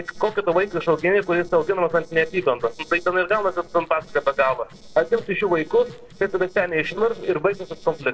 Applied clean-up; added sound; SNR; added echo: neural separator model SepFormer DNS4.